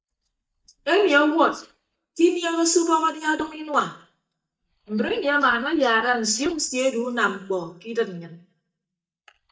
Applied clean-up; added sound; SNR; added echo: neural mask model DeepFilterNet 3.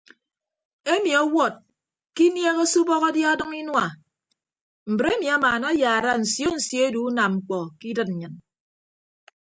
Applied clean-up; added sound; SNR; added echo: none; none; none; none.